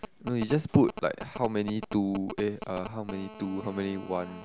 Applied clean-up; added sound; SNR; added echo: none; Telephone; 13 dB; none.